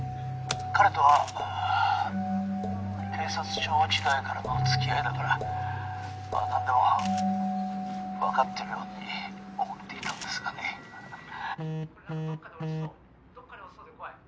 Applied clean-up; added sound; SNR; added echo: none; none; none; none.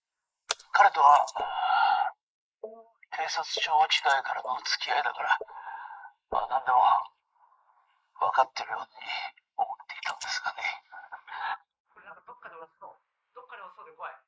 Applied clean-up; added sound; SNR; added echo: neural mask model Resemble Enhance denoiser.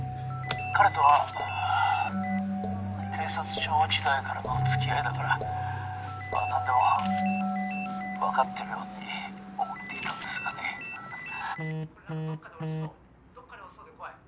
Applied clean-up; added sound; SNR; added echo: none; Ringtone; 12 dB; none.